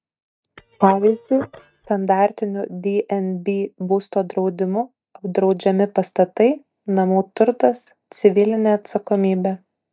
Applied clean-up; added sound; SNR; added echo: neural mask model DeepFilterNet 3.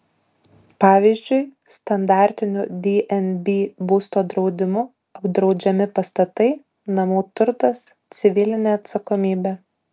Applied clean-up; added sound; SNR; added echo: none; none; none; none.